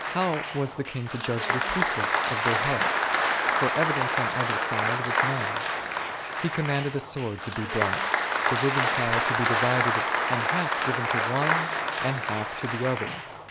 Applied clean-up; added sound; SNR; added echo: none; Applause; -4 dB; none.